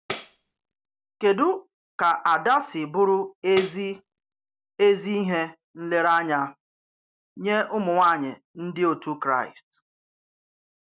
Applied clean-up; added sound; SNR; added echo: none; Tambourine; 4 dB; none.